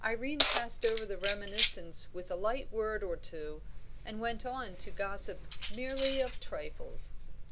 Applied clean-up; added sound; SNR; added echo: none; Keys jangling; -1 dB; none.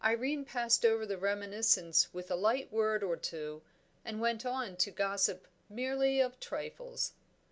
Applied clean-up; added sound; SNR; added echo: none; none; none; none.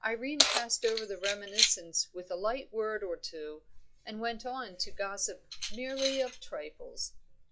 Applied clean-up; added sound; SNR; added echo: classical method log-MMSE.